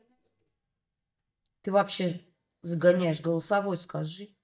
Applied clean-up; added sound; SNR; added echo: neural mask model DeepFilterNet 3.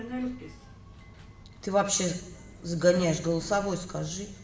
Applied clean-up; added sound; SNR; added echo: none; Subway, metro, underground; 12 dB; reverberation time 0.9 s.